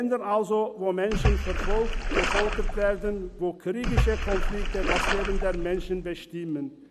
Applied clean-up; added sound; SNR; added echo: none; Splash, splatter; -2 dB; none.